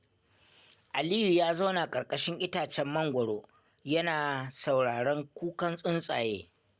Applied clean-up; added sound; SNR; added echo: none; none; none; none.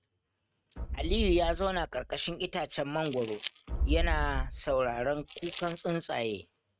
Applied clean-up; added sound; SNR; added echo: neural mask model RNNoise.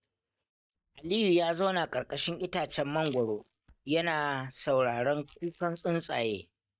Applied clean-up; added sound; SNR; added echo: neural mask model DeepFilterNet 3.